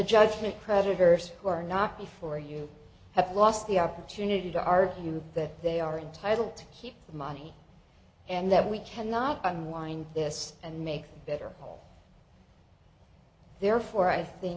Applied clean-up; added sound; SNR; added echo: none; none; none; none.